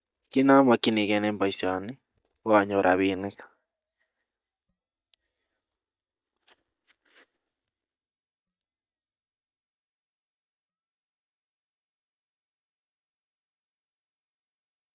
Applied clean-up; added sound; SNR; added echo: neural mask model DeepFilterNet 3.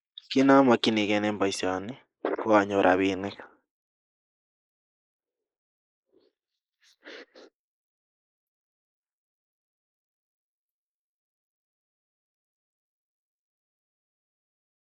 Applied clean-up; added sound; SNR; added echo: neural mask model Resemble Enhance denoiser.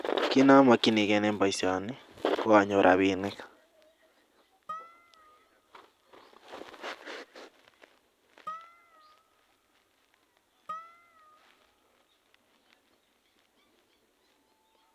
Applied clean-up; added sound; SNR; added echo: none; Harp; 19 dB; none.